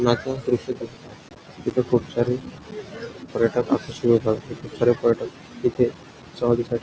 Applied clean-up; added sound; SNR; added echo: none; none; none; none.